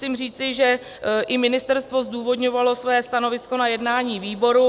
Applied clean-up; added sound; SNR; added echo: none; none; none; none.